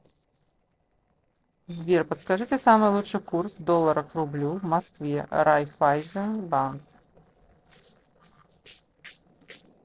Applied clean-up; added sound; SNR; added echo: neural separator model SepFormer DNS4.